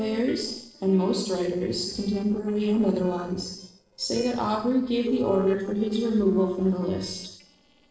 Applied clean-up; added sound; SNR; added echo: neural separator model SepFormer DNS4.